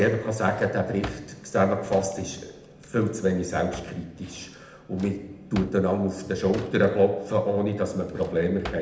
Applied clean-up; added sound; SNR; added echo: none; Drawer open or close; 19 dB; reverberation time 0.8 s.